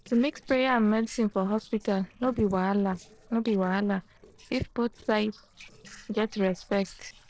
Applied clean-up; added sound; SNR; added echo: neural separator model SepFormer DNS4.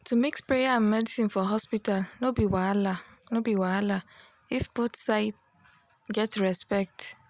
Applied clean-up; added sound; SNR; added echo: none; none; none; none.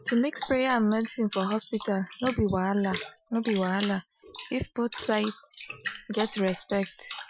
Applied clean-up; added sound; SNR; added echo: classical method Wiener filter.